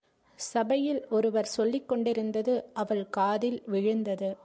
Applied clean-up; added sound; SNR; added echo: none; none; none; none.